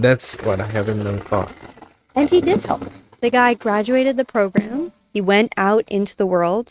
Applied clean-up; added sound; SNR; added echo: neural mask model RNNoise.